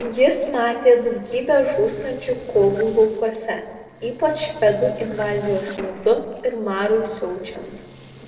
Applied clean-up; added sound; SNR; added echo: neural separator model SepFormer DNS4.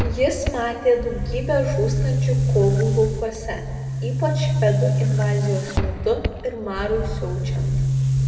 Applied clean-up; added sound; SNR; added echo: none; Boom; -2 dB; reverberation time 1.8 s.